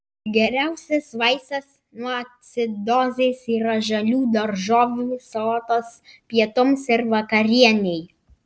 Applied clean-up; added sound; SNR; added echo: none; none; none; none.